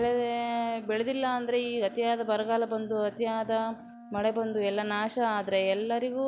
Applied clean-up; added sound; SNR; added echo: none; Wind instrument, woodwind instrument; 20 dB; none.